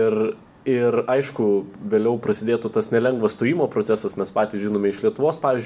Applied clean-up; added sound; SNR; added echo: none; none; none; none.